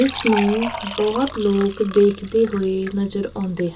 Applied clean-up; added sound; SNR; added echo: none; Fill (with liquid) / Trickle, dribble; 10 dB; reverberation time 0.2 s.